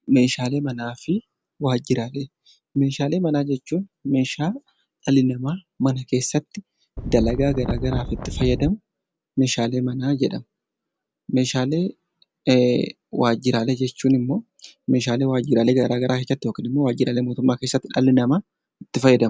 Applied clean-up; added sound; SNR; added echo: none; Wind; 5 dB; none.